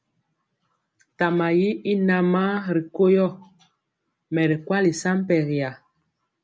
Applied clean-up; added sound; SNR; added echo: none; none; none; none.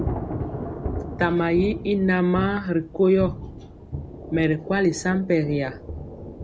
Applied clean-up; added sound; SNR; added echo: none; Thunder / Rain; 9 dB; none.